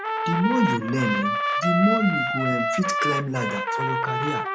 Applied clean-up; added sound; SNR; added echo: none; Trumpet; 0 dB; none.